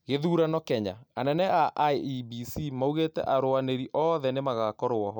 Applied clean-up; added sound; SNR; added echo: none; none; none; none.